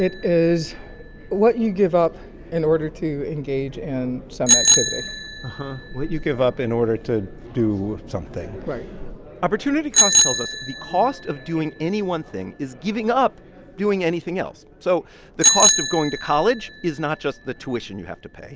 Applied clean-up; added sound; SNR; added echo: none; Bicycle bell; 2 dB; none.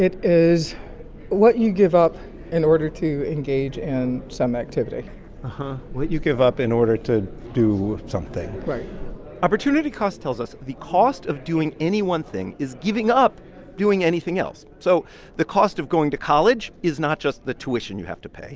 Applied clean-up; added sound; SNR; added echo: none; none; none; none.